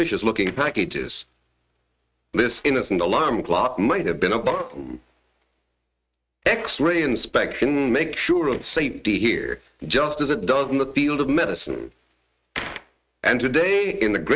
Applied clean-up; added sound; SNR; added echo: neural mask model RNNoise.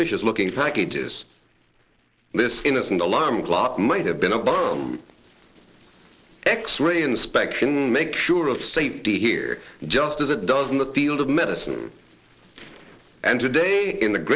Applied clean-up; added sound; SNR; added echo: neural separator model SepFormer DNS4.